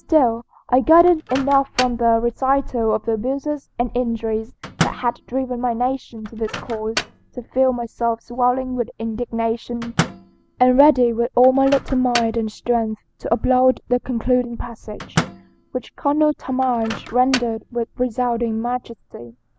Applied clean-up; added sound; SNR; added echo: none; Microwave oven; 13 dB; none.